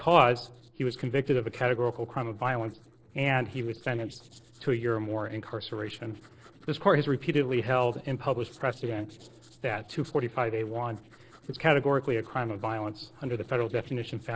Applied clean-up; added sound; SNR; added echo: neural separator model SepFormer DNS4.